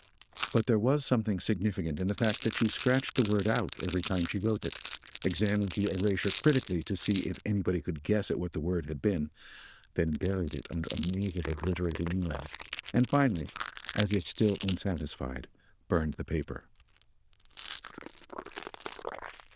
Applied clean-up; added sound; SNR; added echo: neural diffusion model UNIVERSE++.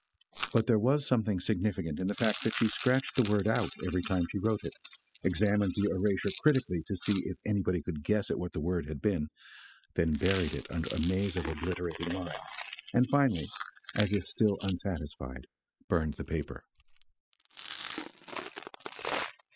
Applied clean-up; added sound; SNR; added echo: classical method spectral subtraction.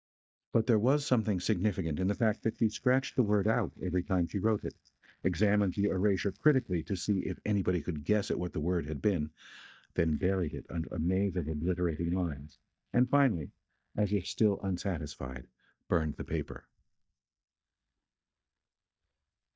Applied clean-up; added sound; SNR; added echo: neural mask model DeepFilterNet 3.